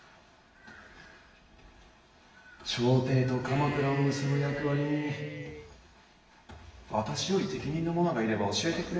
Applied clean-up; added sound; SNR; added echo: none; Cheering; 11 dB; reverberation time 1.2 s.